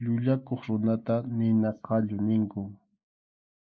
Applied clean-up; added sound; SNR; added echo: neural mask model Resemble Enhance denoiser.